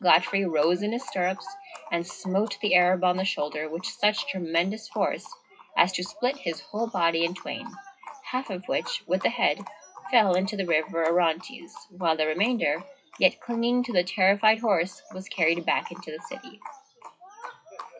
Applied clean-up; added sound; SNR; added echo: classical method WPE with log-MMSE.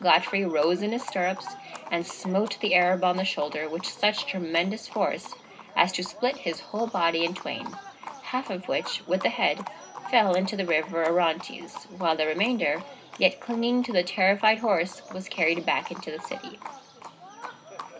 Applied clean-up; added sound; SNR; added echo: none; Livestock, farm animals, working animals; 15 dB; reverberation time 0.2 s.